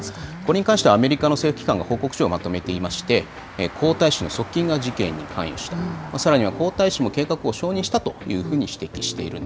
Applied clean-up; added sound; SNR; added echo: none; Motor vehicle (road); 17 dB; none.